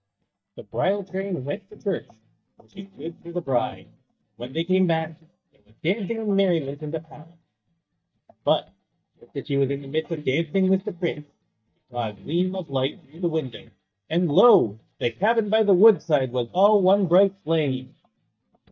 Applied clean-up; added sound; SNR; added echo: neural mask model DeepFilterNet 3.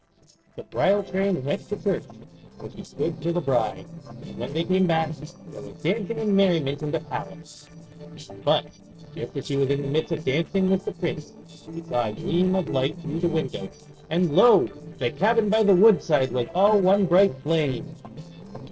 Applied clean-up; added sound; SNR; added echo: neural separator model SepFormer DNS4.